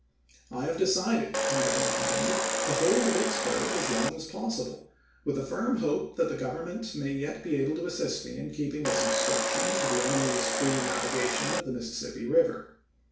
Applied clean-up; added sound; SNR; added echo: none; Domestic sounds, home sounds; -2 dB; reverberation time 0.5 s.